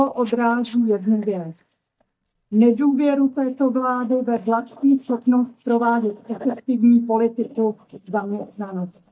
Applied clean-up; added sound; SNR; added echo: neural mask model DeepFilterNet 3.